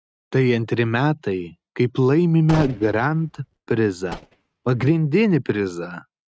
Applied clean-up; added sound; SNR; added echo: neural mask model RNNoise.